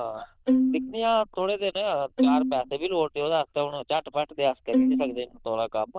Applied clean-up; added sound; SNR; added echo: neural diffusion model UNIVERSE++.